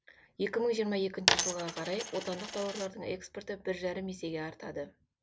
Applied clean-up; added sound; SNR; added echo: none; Coin (dropping); -2 dB; none.